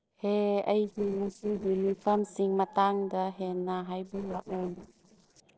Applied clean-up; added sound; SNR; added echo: neural separator model SepFormer DNS4.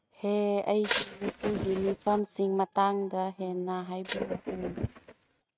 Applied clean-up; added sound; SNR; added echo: neural mask model RNNoise.